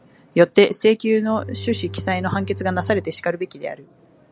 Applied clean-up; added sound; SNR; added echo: none; Bowed string instrument; 12 dB; none.